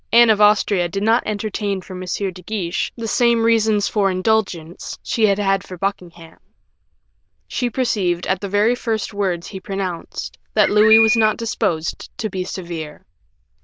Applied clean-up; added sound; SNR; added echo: neural diffusion model UNIVERSE++.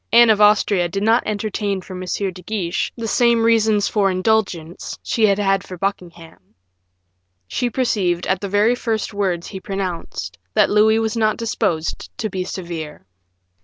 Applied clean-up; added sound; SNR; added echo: none; none; none; none.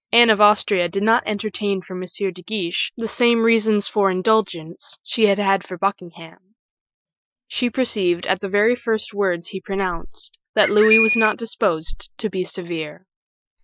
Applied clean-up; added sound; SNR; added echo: classical method Wiener filter.